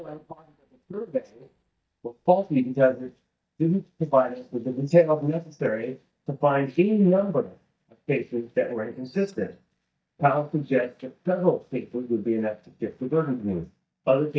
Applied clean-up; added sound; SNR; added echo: neural mask model DeepFilterNet 3.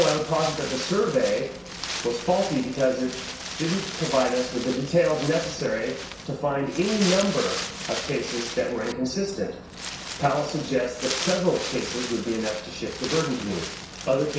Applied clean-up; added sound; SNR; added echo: none; Wind; 8 dB; reverberation time 0.6 s.